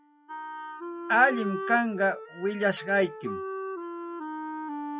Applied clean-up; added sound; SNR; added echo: classical method log-MMSE.